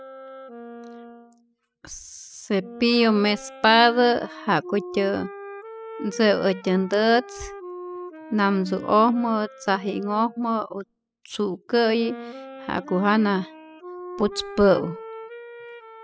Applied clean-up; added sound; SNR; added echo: classical method spectral subtraction.